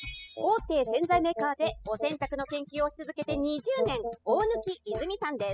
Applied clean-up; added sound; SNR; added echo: classical method spectral subtraction.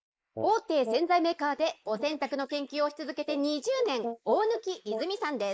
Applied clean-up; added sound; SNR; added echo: neural mask model Resemble Enhance denoiser.